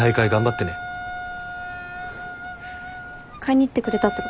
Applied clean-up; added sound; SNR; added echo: none; Wind instrument, woodwind instrument; 9 dB; none.